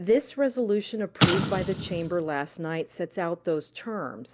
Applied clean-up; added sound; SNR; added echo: none; Explosion; 1 dB; none.